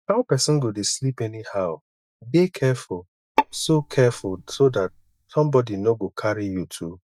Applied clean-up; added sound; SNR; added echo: neural mask model DeepFilterNet 3.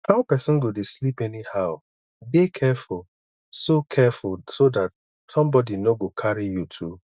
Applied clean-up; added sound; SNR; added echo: none; none; none; none.